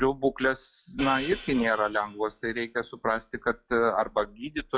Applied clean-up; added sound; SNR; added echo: classical method log-MMSE.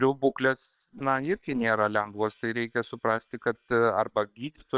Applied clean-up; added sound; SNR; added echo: neural separator model SepFormer WHAM!.